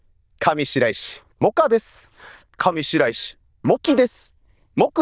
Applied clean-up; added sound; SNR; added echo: neural diffusion model UNIVERSE++.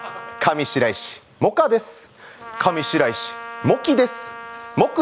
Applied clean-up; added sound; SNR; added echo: none; Trumpet; 14 dB; none.